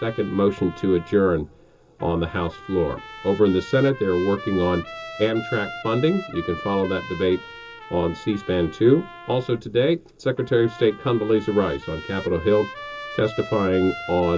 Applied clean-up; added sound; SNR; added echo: none; Trumpet; 15 dB; reverberation time 0.2 s.